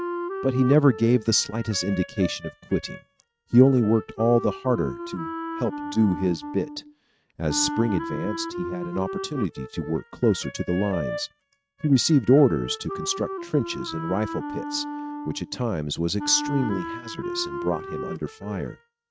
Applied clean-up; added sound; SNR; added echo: neural mask model RNNoise.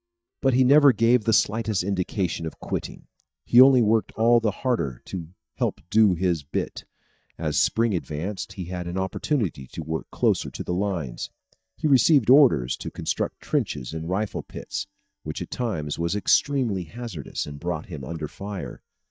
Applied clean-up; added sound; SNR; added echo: neural mask model DeepFilterNet 3.